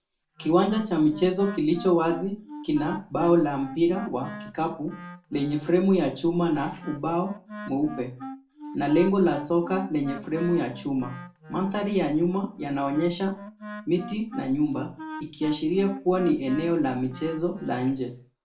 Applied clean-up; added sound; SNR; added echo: none; Wind instrument, woodwind instrument; 15 dB; reverberation time 0.3 s.